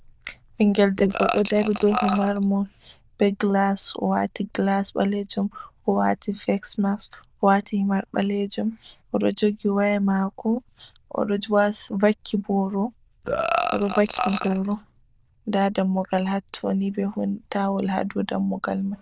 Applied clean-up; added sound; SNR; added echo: neural diffusion model UNIVERSE++.